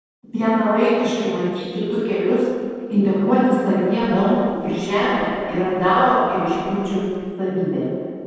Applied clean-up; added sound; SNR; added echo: neural separator model SepFormer DNS4.